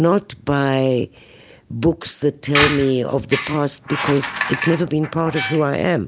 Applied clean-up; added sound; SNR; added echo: none; Squeak; 5 dB; none.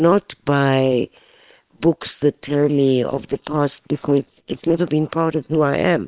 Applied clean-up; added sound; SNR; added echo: neural separator model SepFormer WHAM!.